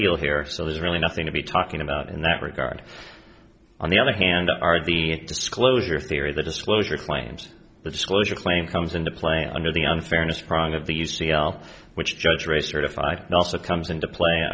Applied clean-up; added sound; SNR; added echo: none; none; none; none.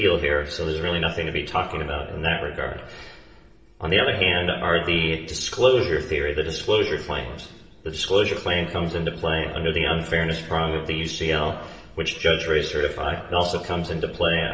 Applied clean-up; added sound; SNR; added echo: none; none; none; reverberation time 1.1 s.